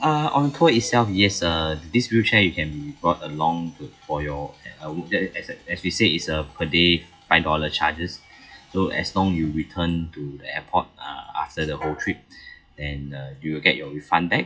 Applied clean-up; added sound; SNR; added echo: classical method WPE with log-MMSE.